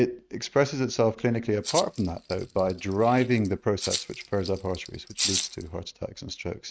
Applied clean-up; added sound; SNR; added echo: neural mask model RNNoise.